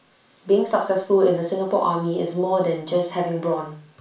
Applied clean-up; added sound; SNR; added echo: none; none; none; reverberation time 0.3 s.